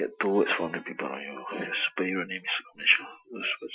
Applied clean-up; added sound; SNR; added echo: classical method Wiener filter.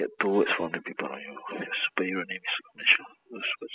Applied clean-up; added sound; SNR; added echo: classical method spectral subtraction.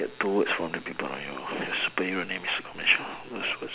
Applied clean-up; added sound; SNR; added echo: none; none; none; none.